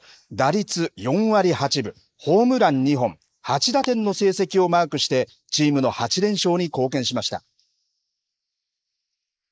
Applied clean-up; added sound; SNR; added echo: neural mask model Resemble Enhance denoiser.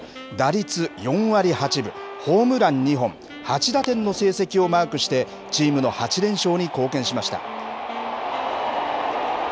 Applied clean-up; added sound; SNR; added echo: none; Wind instrument, woodwind instrument; 19 dB; none.